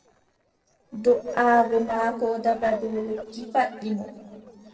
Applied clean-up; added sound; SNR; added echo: neural separator model SepFormer DNS4.